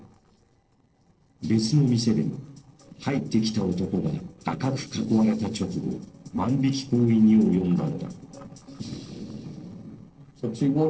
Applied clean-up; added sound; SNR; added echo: neural separator model SepFormer DNS4.